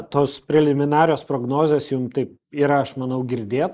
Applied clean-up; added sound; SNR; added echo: neural mask model Resemble Enhance denoiser.